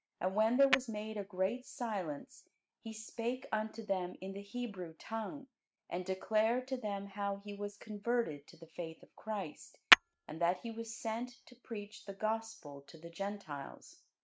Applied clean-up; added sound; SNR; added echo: neural mask model RNNoise.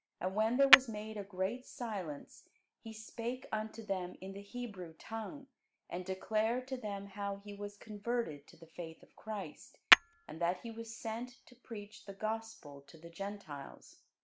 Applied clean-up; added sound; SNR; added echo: none; Tap / Hammer; -5 dB; none.